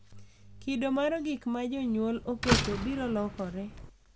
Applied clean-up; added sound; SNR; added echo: none; Slam; 2 dB; none.